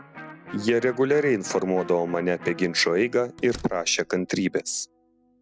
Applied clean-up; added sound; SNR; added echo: none; Slam + Electric guitar; 19 dB; none.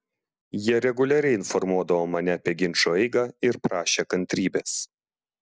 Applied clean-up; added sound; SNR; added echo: none; none; none; none.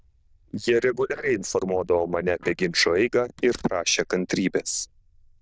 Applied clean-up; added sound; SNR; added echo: neural diffusion model UNIVERSE++.